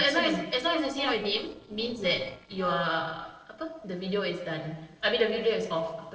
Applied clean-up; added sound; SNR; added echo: neural separator model SepFormer DNS4.